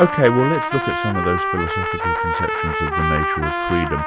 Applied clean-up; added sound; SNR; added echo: none; Trumpet; 1 dB; none.